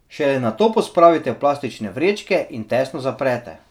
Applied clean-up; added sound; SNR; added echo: none; none; none; none.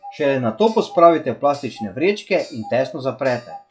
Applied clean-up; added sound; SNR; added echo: classical method log-MMSE.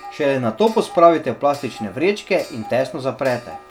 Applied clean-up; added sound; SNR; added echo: none; Clock; 20 dB; none.